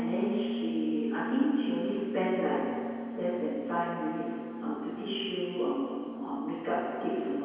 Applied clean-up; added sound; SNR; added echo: none; Bass guitar; 5 dB; reverberation time 2.2 s.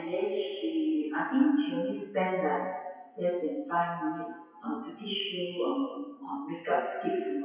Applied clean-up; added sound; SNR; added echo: classical method WPE with log-MMSE.